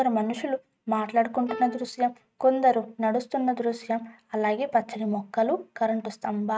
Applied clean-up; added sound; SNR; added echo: neural mask model RNNoise.